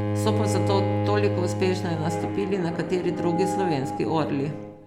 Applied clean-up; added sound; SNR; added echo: none; Bowed string instrument; 1 dB; none.